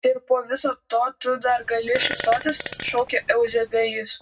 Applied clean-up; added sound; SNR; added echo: none; Fart; 11 dB; reverberation time 0.3 s.